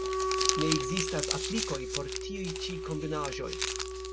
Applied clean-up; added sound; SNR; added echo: none; Wind instrument, woodwind instrument + Crumpling, crinkling; -4 dB; none.